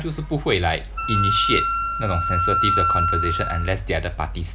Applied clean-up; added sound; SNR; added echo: none; Wind instrument, woodwind instrument; -1 dB; none.